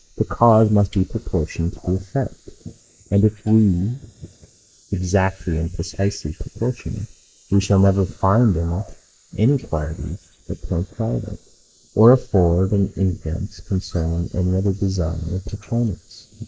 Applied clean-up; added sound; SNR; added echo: neural mask model Resemble Enhance denoiser.